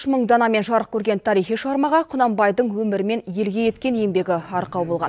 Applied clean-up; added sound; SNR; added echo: none; none; none; none.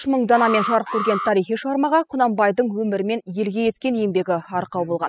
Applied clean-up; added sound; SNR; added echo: classical method spectral subtraction.